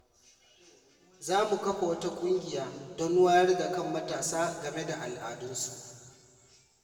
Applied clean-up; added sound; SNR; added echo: none; none; none; reverberation time 2.1 s.